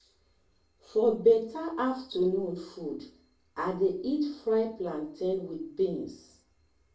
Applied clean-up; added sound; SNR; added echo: none; none; none; reverberation time 0.4 s.